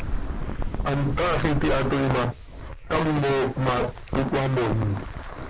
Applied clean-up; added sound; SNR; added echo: neural mask model Resemble Enhance denoiser.